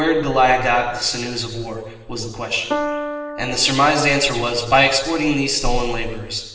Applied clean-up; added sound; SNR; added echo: none; Piano; 10 dB; reverberation time 1.2 s.